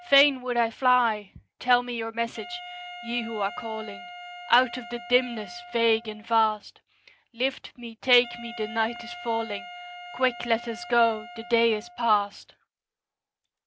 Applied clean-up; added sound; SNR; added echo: none; Wind instrument, woodwind instrument; 16 dB; none.